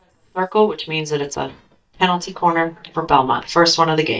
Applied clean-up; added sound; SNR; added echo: neural mask model DeepFilterNet 3.